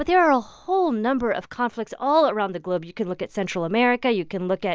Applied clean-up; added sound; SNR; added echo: none; none; none; none.